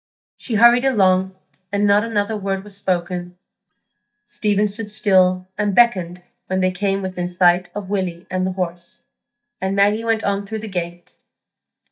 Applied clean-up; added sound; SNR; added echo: neural mask model DeepFilterNet 3.